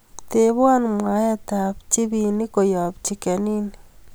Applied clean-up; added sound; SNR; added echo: none; none; none; none.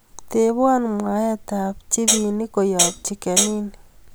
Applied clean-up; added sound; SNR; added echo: none; Hi-hat; -1 dB; none.